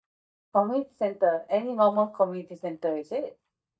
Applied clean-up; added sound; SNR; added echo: neural mask model DeepFilterNet 3.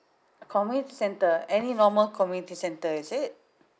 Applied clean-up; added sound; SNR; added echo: none; none; none; none.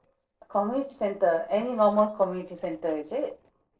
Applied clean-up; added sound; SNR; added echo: neural separator model SepFormer DNS4.